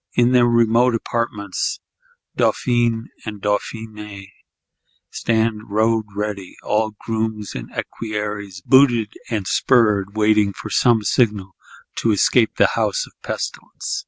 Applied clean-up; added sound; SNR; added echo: none; none; none; none.